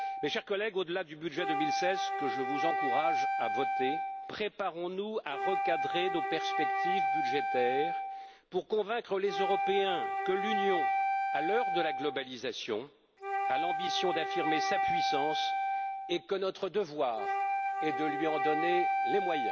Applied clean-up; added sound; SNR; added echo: none; Wind instrument, woodwind instrument; -2 dB; none.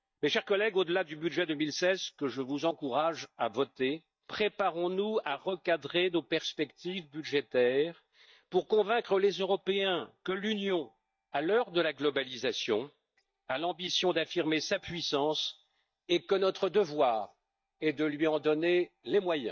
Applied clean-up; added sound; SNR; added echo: neural mask model DeepFilterNet 3.